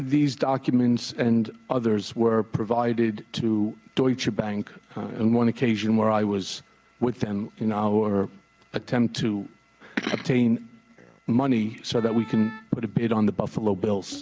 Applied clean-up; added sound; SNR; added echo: none; Wind instrument, woodwind instrument; 20 dB; none.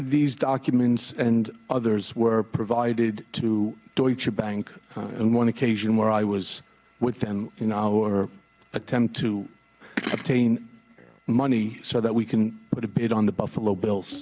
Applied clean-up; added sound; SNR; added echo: none; none; none; none.